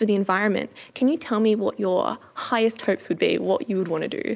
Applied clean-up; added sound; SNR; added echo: none; none; none; none.